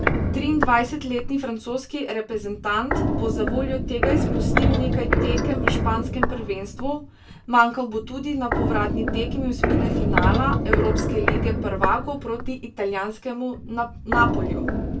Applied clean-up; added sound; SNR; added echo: none; Walk, footsteps; -2 dB; reverberation time 0.2 s.